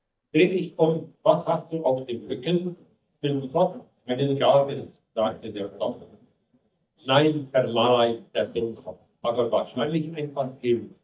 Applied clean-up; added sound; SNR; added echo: neural mask model DeepFilterNet 3.